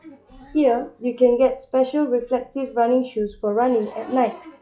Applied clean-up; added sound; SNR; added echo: classical method log-MMSE.